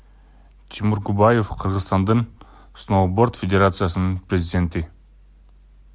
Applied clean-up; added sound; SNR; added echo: none; none; none; none.